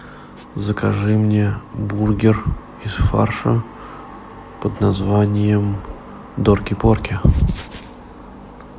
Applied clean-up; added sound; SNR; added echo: none; none; none; none.